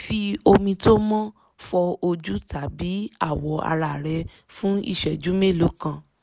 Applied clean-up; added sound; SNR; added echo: none; none; none; none.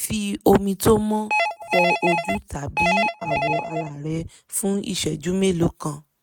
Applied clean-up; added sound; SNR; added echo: neural mask model RNNoise.